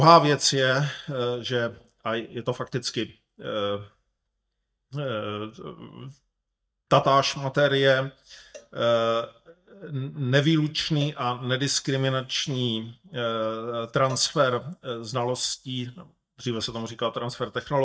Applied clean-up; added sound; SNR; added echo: neural mask model DeepFilterNet 3.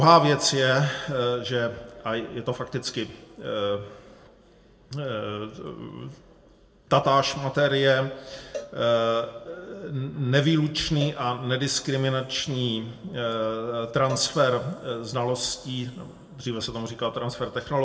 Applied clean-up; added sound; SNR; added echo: none; Cowbell; 18 dB; reverberation time 0.7 s.